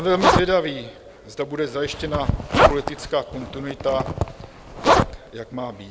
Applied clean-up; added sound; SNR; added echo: none; Zipper (clothing); -2 dB; none.